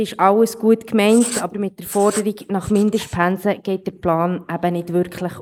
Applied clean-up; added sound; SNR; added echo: neural mask model Resemble Enhance denoiser.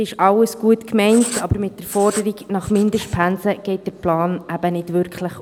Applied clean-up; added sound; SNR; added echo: none; Writing; 15 dB; none.